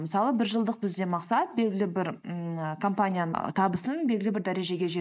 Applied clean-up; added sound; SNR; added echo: neural mask model Resemble Enhance denoiser.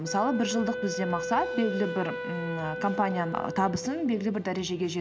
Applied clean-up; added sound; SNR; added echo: none; Wind instrument, woodwind instrument; 7 dB; none.